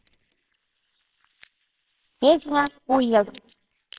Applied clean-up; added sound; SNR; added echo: neural separator model SepFormer WHAMR!.